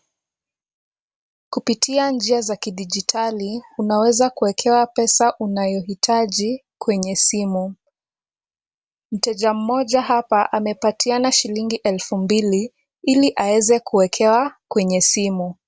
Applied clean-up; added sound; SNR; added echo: none; none; none; none.